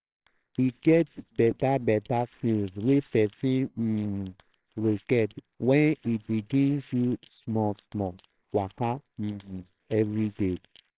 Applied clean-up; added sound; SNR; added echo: neural separator model SepFormer WHAMR!.